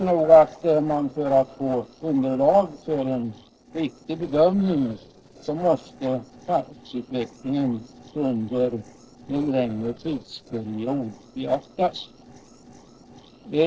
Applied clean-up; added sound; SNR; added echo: neural separator model SepFormer DNS4.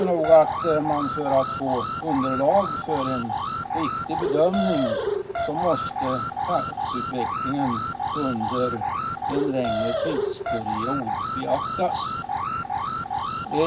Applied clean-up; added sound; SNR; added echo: none; Alarm; 1 dB; reverberation time 0.4 s.